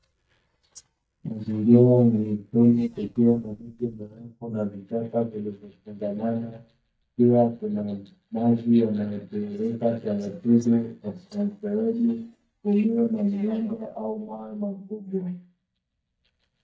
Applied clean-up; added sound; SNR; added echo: neural mask model DeepFilterNet 3.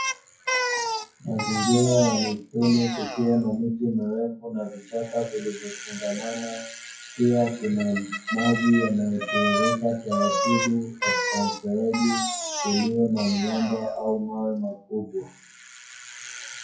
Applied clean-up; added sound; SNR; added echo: classical method WPE with log-MMSE.